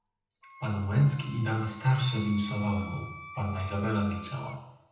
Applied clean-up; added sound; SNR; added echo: none; Wind instrument, woodwind instrument; 16 dB; reverberation time 0.9 s.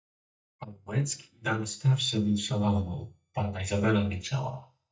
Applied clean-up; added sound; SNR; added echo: neural mask model DeepFilterNet 3.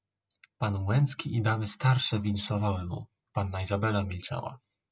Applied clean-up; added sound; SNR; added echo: none; none; none; none.